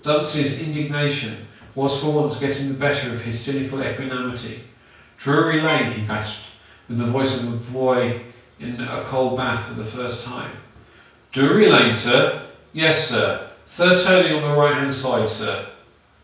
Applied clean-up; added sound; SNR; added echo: none; Trumpet; 10 dB; reverberation time 0.5 s.